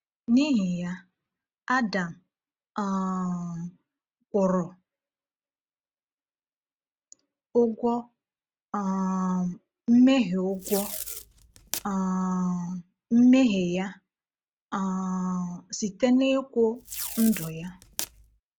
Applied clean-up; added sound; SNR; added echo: none; Packing tape, duct tape; 10 dB; none.